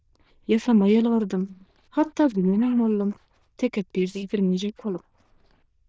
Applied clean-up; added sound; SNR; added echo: neural diffusion model UNIVERSE++.